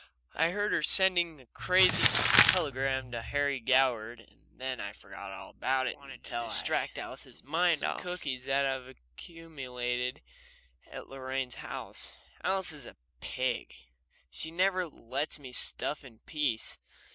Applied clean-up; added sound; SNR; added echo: none; Crumpling, crinkling; -5 dB; none.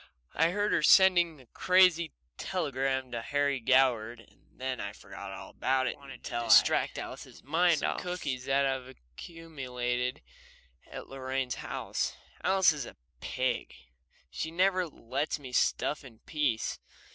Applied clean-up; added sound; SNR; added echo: none; none; none; none.